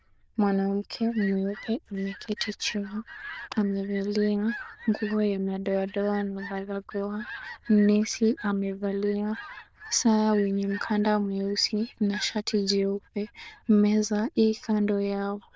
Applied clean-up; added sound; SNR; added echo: neural diffusion model UNIVERSE++.